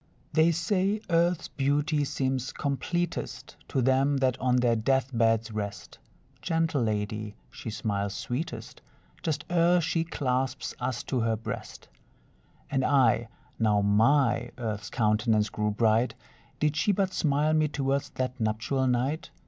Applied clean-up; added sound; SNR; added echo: none; none; none; none.